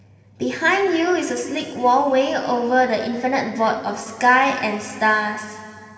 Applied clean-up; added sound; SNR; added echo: none; none; none; reverberation time 2.4 s.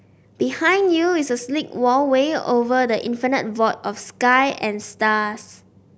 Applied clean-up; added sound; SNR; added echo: none; none; none; none.